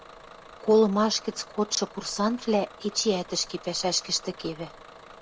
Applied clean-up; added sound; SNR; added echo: none; Bus / Engine; 20 dB; none.